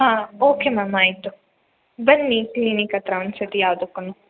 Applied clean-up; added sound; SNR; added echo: none; none; none; none.